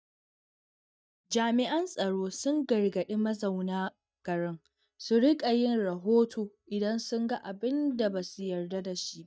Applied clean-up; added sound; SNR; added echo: neural mask model DeepFilterNet 3.